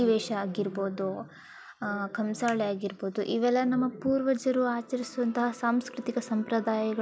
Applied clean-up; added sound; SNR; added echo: none; none; none; none.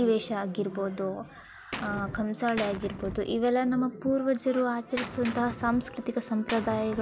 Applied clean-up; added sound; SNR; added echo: none; Gunshot, gunfire; 13 dB; none.